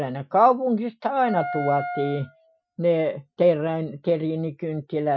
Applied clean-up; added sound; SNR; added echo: classical method Wiener filter.